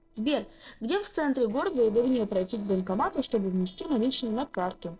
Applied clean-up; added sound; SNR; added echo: neural separator model SepFormer DNS4.